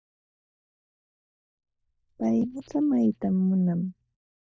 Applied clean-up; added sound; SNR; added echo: neural mask model DeepFilterNet 3.